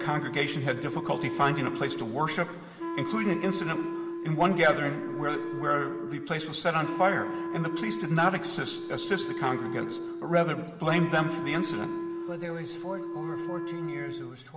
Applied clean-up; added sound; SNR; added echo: none; Wind instrument, woodwind instrument; 5 dB; reverberation time 1.9 s.